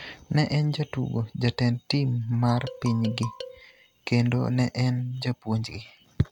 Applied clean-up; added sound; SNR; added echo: none; Marimba, xylophone; 15 dB; none.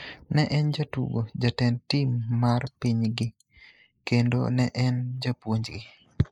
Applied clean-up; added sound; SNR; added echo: neural mask model Resemble Enhance denoiser.